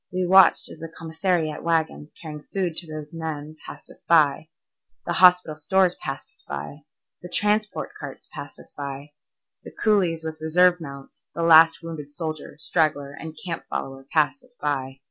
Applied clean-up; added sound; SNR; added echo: none; none; none; none.